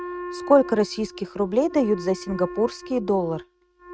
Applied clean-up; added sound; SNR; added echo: neural mask model RNNoise.